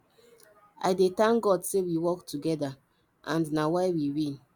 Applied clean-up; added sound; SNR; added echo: none; none; none; none.